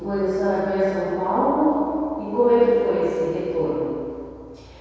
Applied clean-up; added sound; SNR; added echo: none; none; none; reverberation time 2.2 s.